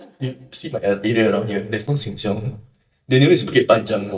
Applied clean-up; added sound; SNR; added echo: neural mask model DeepFilterNet 3.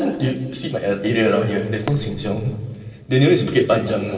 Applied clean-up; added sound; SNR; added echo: neural separator model SepFormer DNS4.